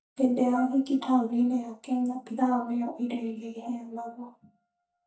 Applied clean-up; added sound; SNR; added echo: neural mask model DeepFilterNet 3.